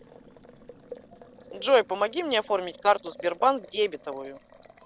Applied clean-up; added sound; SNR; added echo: none; Boiling; 19 dB; none.